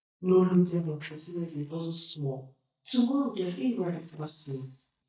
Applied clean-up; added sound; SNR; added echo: neural mask model DeepFilterNet 3.